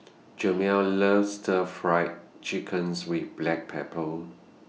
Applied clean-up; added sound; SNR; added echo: none; none; none; none.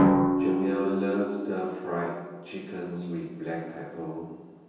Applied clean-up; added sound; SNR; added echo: none; Drum; -3 dB; reverberation time 1.2 s.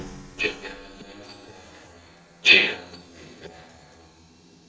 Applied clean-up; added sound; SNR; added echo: neural mask model DeepFilterNet 3.